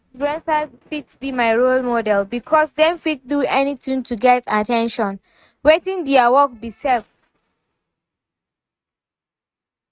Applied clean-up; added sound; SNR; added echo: neural mask model RNNoise.